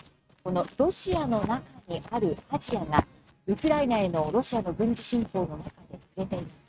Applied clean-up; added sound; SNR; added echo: neural mask model RNNoise.